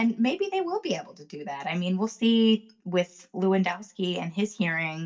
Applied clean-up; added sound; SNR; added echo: none; none; none; reverberation time 0.2 s.